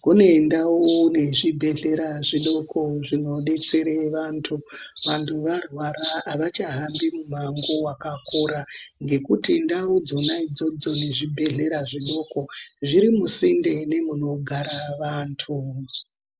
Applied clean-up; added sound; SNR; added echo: none; none; none; none.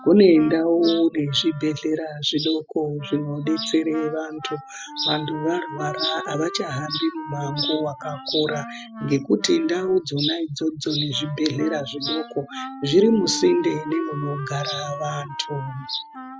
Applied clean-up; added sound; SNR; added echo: classical method spectral subtraction.